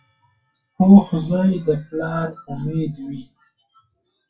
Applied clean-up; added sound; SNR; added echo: classical method WPE with log-MMSE.